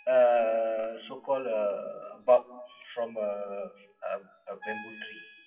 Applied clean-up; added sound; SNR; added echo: classical method WPE with log-MMSE.